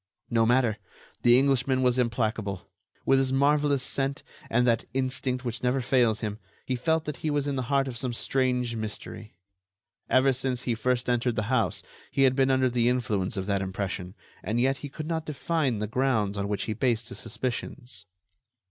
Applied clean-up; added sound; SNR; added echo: none; none; none; none.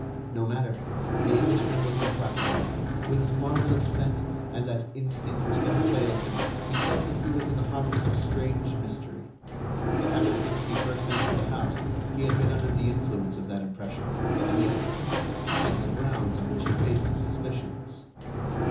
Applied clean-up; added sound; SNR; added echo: none; Sliding door; -3 dB; reverberation time 1.2 s.